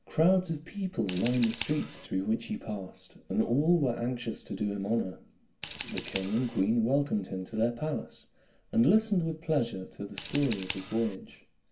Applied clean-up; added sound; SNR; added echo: none; Scissors; 6 dB; reverberation time 0.2 s.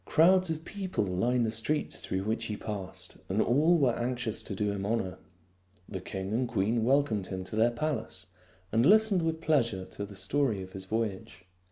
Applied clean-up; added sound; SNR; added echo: none; none; none; none.